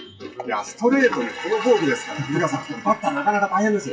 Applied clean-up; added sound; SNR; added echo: classical method WPE with log-MMSE.